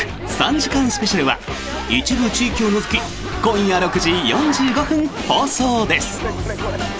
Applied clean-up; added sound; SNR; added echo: none; Zipper (clothing); 15 dB; none.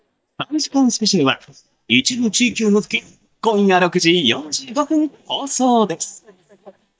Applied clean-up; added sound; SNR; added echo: neural mask model DeepFilterNet 3.